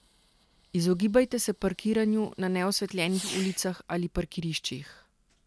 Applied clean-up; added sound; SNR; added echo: none; Fireworks; 17 dB; none.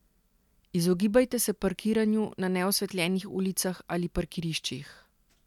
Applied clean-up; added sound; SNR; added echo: none; none; none; none.